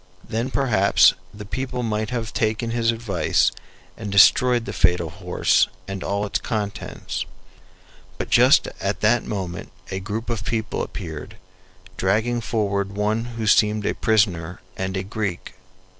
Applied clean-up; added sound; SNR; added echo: none; none; none; none.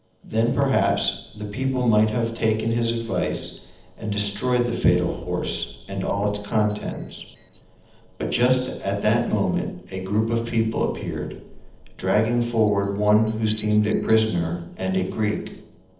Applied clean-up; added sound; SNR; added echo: neural separator model SepFormer DNS4.